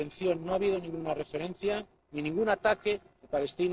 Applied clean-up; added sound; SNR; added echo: neural separator model SepFormer DNS4.